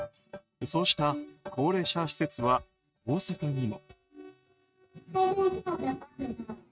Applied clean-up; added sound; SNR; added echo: neural mask model RNNoise.